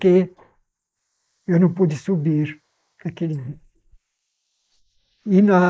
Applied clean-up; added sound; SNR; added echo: neural mask model Resemble Enhance denoiser.